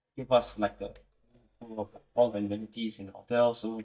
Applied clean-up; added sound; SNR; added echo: neural mask model DeepFilterNet 3.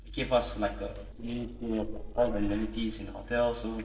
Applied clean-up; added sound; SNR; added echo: neural separator model SepFormer DNS4.